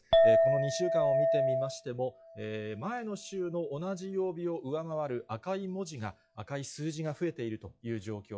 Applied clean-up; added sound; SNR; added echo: classical method log-MMSE.